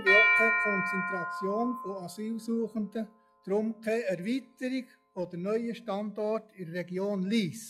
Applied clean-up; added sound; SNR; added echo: classical method log-MMSE.